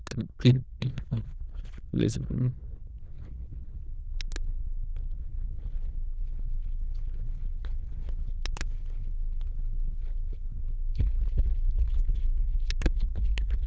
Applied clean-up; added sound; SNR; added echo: neural diffusion model UNIVERSE++.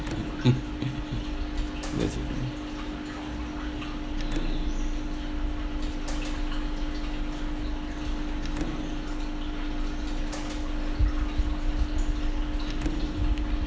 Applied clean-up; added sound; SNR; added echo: none; Sliding door / Slam; 15 dB; none.